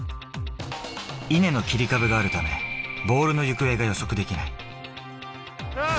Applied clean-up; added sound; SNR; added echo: none; none; none; none.